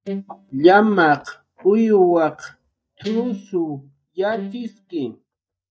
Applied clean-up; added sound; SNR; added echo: neural mask model DeepFilterNet 3.